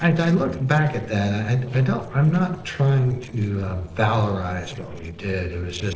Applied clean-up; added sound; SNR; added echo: neural separator model SepFormer DNS4.